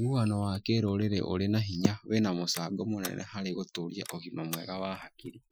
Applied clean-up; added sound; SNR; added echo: classical method Wiener filter.